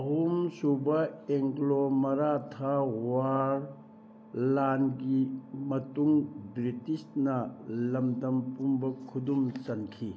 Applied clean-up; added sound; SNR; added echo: none; none; none; none.